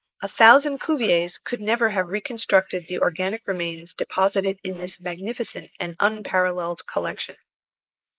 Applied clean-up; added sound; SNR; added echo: neural mask model Resemble Enhance denoiser.